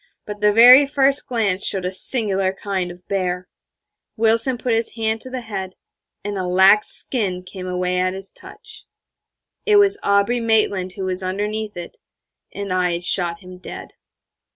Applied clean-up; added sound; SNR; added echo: none; none; none; none.